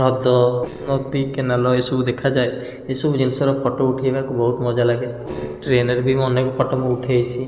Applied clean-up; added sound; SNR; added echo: neural separator model SepFormer DNS4.